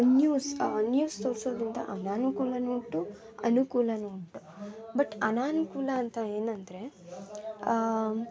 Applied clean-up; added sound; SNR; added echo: none; none; none; none.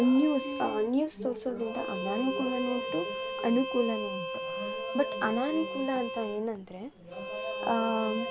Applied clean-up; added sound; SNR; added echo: none; Bowed string instrument; 6 dB; none.